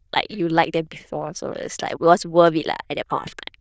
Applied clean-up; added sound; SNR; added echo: neural diffusion model UNIVERSE++.